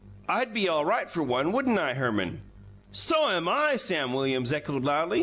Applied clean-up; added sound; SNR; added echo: none; none; none; none.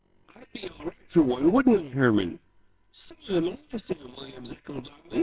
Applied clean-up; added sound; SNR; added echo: neural separator model SepFormer WHAMR!.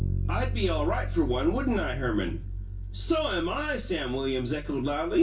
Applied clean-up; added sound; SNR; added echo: none; Bass guitar; 4 dB; reverberation time 0.2 s.